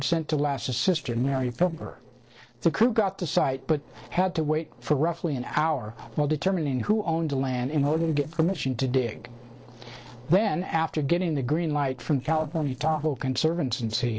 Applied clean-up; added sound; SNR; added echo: neural separator model SepFormer DNS4.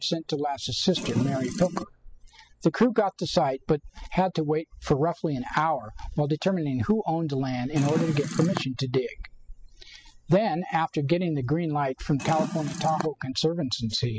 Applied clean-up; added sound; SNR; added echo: classical method spectral subtraction.